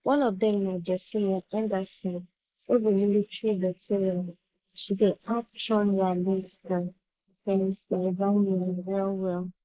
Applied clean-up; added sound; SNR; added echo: neural mask model Resemble Enhance denoiser.